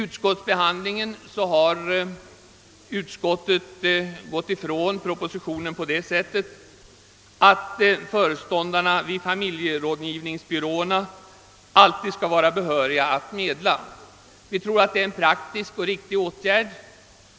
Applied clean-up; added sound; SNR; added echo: none; none; none; none.